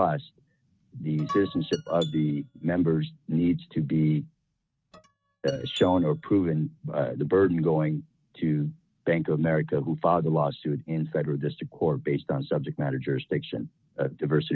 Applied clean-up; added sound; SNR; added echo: neural mask model RNNoise.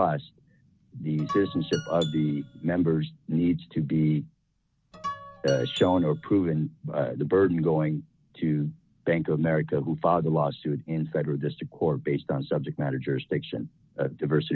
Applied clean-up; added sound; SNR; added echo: none; Guitar; 13 dB; none.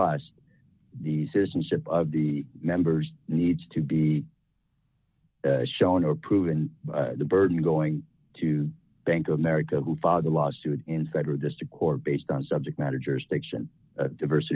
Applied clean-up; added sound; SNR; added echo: none; none; none; none.